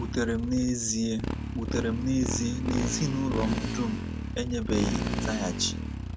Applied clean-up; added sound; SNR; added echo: none; Motorcycle; 2 dB; none.